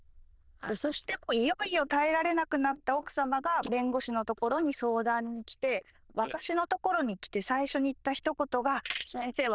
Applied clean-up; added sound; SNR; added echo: neural diffusion model UNIVERSE++.